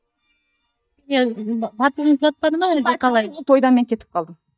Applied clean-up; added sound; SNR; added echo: neural mask model DeepFilterNet 3.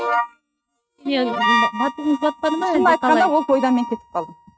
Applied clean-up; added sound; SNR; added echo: neural mask model RNNoise.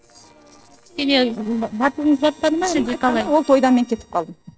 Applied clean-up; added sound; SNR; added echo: neural separator model SepFormer DNS4.